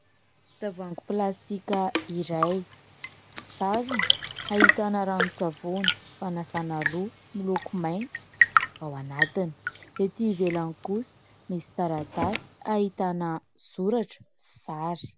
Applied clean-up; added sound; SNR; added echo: none; Tap / Fill (with liquid) / Trickle, dribble / Chirp, tweet / Engine; 1 dB; none.